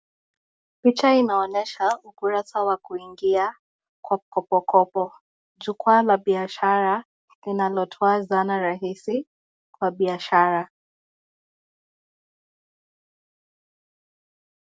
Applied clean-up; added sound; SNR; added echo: none; none; none; none.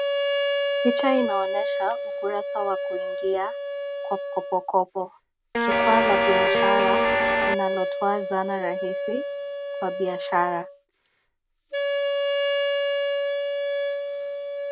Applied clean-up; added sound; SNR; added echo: none; Guitar + Wind instrument, woodwind instrument; -3 dB; none.